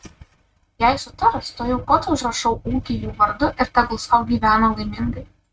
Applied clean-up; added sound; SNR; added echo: neural mask model RNNoise.